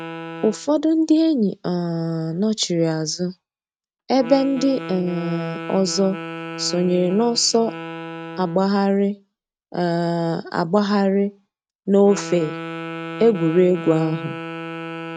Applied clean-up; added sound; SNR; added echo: neural mask model RNNoise.